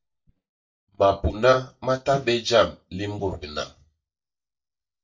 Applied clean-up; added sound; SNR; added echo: neural mask model DeepFilterNet 3.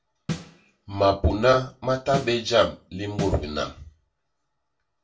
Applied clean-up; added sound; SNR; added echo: none; Snare drum; 11 dB; reverberation time 0.2 s.